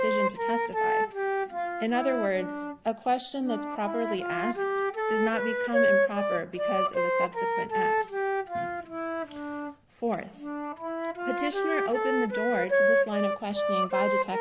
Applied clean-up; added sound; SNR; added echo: none; Wind instrument, woodwind instrument; -4 dB; none.